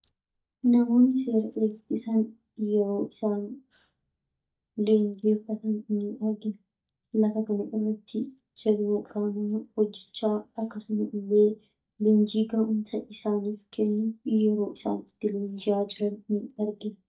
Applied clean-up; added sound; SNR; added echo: neural mask model DeepFilterNet 3.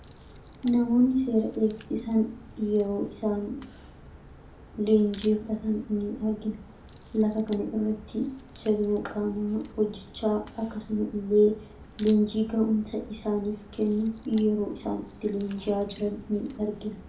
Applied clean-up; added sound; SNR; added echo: none; Crack; 20 dB; reverberation time 0.3 s.